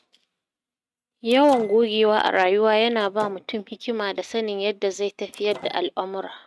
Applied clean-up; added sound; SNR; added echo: neural mask model RNNoise.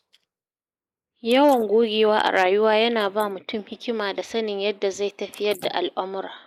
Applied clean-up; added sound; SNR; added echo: neural mask model Resemble Enhance denoiser.